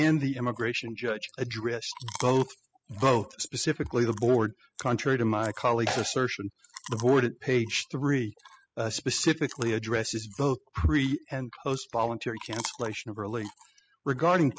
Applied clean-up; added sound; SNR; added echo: classical method spectral subtraction.